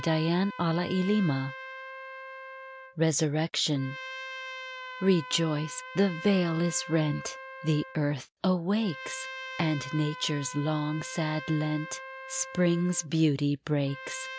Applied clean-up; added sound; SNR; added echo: none; Trumpet; 13 dB; none.